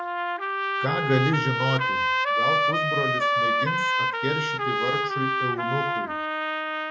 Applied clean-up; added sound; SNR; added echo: none; Trumpet; -5 dB; none.